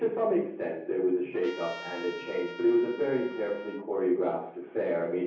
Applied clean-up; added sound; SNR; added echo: none; Trumpet; 16 dB; reverberation time 0.7 s.